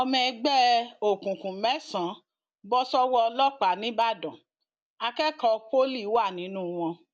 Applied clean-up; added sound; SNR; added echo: none; none; none; none.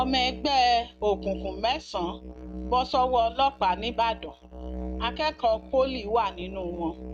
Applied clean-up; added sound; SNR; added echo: neural mask model RNNoise.